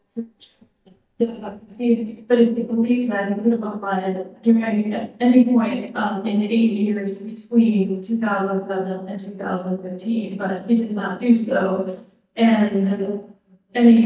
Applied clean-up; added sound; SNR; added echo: neural mask model DeepFilterNet 3.